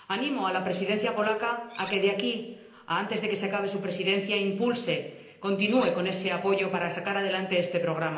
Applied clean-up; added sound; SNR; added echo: none; Cutlery, silverware; 16 dB; reverberation time 0.8 s.